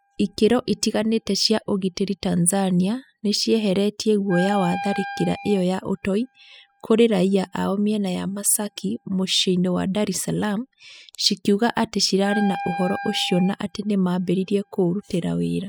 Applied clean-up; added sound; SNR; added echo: classical method spectral subtraction.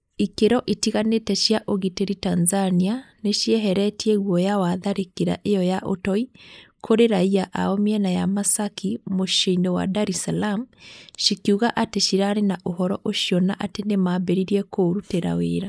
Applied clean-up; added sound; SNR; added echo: neural mask model Resemble Enhance denoiser.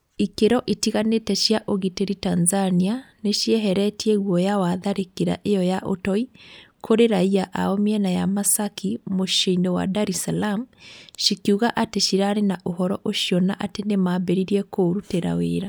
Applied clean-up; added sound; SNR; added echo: none; none; none; none.